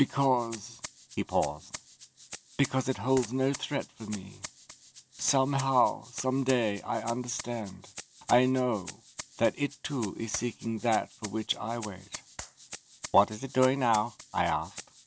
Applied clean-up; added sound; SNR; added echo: none; Clapping + Rattle (instrument); 16 dB; none.